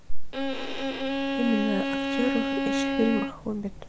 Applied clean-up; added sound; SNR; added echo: none; Bowed string instrument; 2 dB; none.